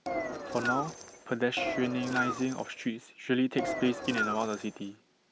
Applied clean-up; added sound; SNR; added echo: none; Engine; 3 dB; none.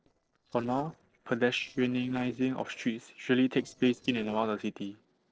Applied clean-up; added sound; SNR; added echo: neural separator model SepFormer DNS4.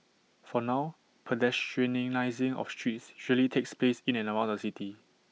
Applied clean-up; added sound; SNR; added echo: none; none; none; none.